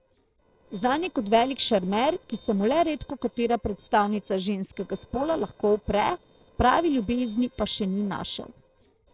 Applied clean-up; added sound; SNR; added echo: neural separator model SepFormer DNS4.